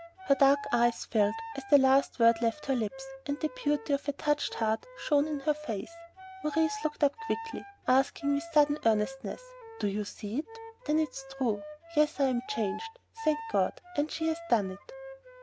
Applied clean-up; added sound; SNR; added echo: none; Wind instrument, woodwind instrument; 14 dB; none.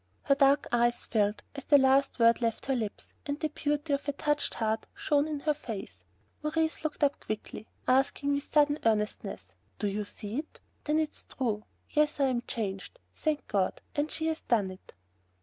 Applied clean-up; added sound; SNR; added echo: none; none; none; none.